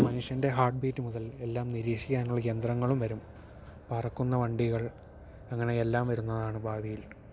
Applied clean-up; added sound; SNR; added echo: none; none; none; none.